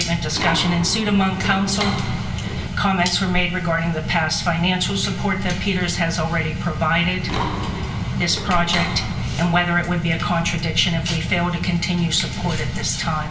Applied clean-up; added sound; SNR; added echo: none; Mechanisms; 9 dB; reverberation time 0.2 s.